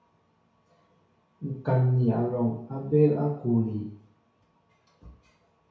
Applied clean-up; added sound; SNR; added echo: none; none; none; reverberation time 0.6 s.